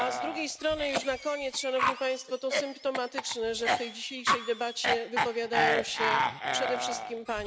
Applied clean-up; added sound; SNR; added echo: none; Cough; -1 dB; none.